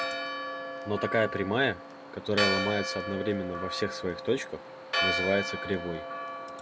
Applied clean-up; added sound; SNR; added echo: none; Church bell; 2 dB; none.